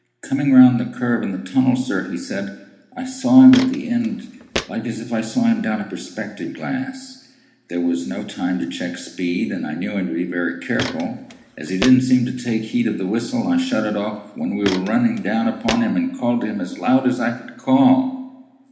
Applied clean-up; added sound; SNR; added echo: none; Walk, footsteps; 11 dB; reverberation time 1.1 s.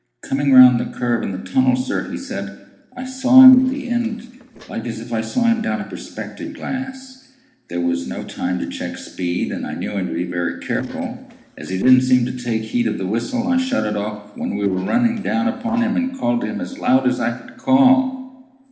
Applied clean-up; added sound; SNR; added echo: neural separator model SepFormer DNS4.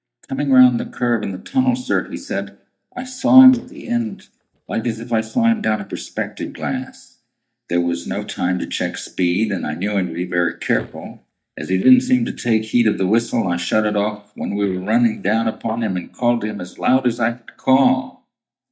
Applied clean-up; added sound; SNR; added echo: neural mask model DeepFilterNet 3.